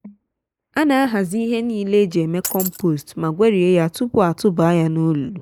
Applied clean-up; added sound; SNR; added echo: neural mask model Resemble Enhance denoiser.